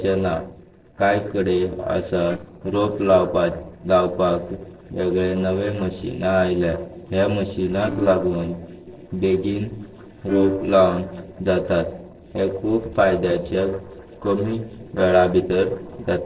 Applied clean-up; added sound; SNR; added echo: neural separator model SepFormer DNS4.